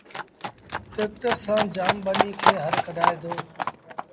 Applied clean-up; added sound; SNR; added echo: none; Livestock, farm animals, working animals; -3 dB; none.